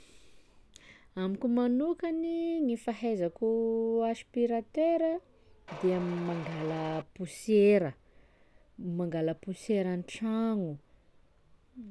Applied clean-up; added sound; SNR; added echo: none; Mechanisms; 12 dB; none.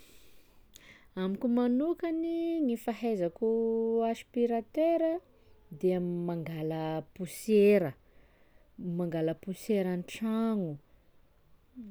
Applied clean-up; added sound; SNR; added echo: none; none; none; none.